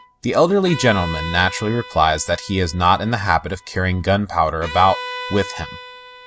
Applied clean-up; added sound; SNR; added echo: none; Bowed string instrument; 14 dB; none.